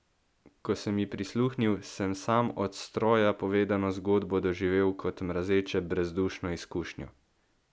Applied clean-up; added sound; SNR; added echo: none; none; none; none.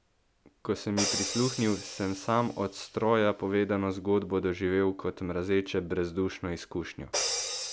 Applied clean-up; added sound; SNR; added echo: none; Crash cymbal; 9 dB; none.